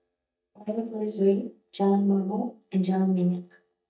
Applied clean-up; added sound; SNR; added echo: neural mask model DeepFilterNet 3.